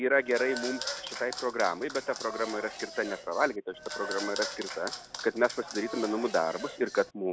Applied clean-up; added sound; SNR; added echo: none; Applause / Clapping; 9 dB; none.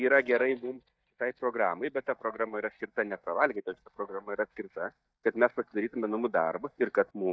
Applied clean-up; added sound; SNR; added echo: neural mask model DeepFilterNet 3.